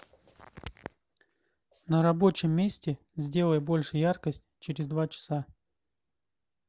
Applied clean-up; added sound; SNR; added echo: none; none; none; none.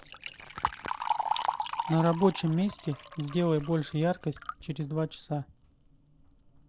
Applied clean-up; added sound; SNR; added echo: none; Liquid; 6 dB; none.